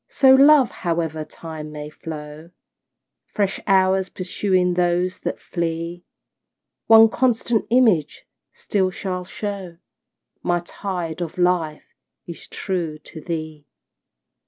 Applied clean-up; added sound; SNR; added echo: none; none; none; none.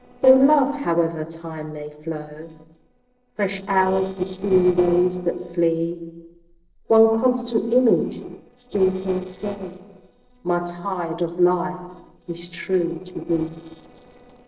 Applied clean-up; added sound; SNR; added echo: neural separator model SepFormer DNS4.